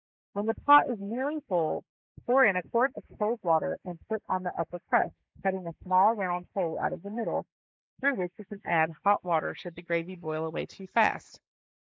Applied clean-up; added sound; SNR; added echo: neural mask model Resemble Enhance denoiser.